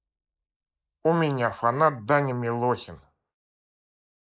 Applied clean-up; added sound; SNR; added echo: neural mask model Resemble Enhance denoiser.